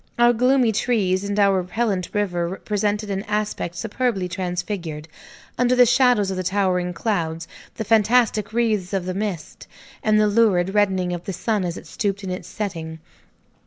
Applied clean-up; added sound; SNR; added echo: none; none; none; none.